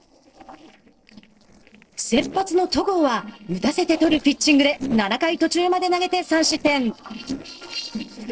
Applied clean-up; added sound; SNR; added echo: neural separator model SepFormer DNS4.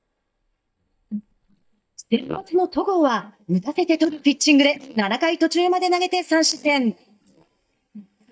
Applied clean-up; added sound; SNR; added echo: neural mask model DeepFilterNet 3.